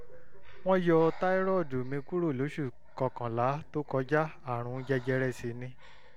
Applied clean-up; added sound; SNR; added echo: none; Breathing; 10 dB; none.